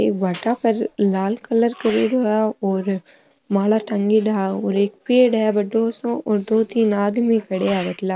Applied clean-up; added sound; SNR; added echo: none; Sneeze; 20 dB; none.